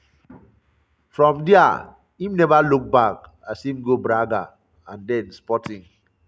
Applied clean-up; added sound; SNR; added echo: none; none; none; none.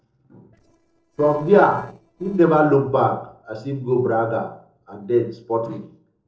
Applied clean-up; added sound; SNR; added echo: neural separator model SepFormer DNS4.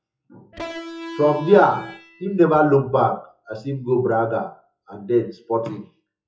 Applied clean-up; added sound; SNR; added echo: classical method WPE with log-MMSE.